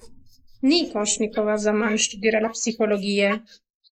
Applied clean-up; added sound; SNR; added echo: neural mask model Resemble Enhance denoiser.